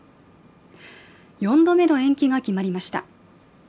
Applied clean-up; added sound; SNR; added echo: none; none; none; none.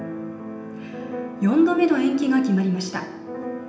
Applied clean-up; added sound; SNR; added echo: none; Keyboard (musical); 11 dB; reverberation time 0.8 s.